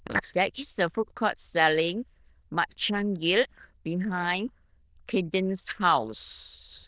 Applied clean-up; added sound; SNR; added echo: neural diffusion model UNIVERSE++.